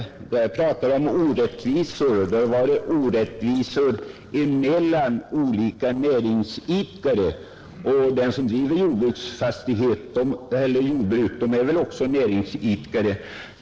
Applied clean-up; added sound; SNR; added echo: neural separator model SepFormer DNS4.